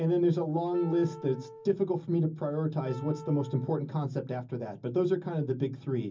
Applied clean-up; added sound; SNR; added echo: none; Wind instrument, woodwind instrument; 17 dB; reverberation time 0.4 s.